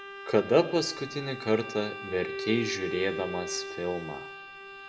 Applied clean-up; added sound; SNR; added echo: none; Bowed string instrument; 9 dB; reverberation time 0.8 s.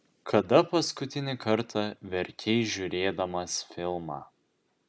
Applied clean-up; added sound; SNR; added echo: none; none; none; none.